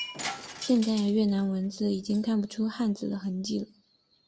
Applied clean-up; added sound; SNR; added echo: none; Shatter; 15 dB; none.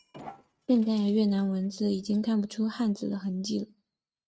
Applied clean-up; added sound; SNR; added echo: neural mask model RNNoise.